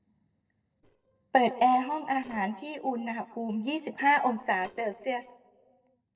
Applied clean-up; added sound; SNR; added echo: neural separator model SepFormer DNS4.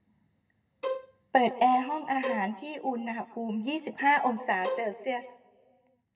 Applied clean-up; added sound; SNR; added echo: none; Bowed string instrument; 8 dB; reverberation time 1.0 s.